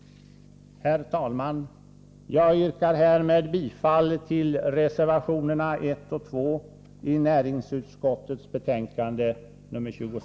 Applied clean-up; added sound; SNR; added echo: none; none; none; none.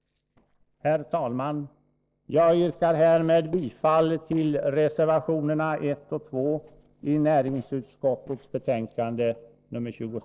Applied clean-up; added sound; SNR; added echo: neural separator model SepFormer DNS4.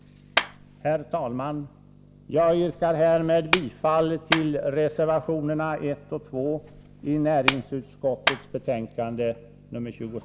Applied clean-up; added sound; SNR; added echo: none; Clapping; 7 dB; none.